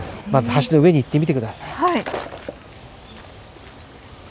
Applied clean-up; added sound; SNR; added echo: none; Shatter; 12 dB; none.